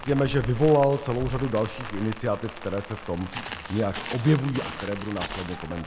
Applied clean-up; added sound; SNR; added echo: none; Rain + Walk, footsteps; 10 dB; none.